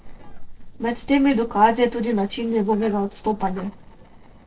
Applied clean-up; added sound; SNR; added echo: neural separator model SepFormer DNS4.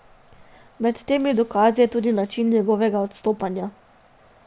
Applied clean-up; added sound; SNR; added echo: none; none; none; none.